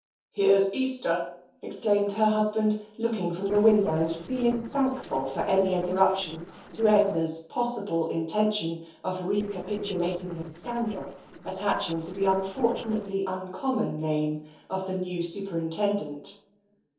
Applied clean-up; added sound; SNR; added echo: neural separator model SepFormer DNS4.